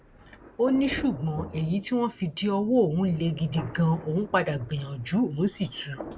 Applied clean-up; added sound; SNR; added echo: none; Thunder; 16 dB; none.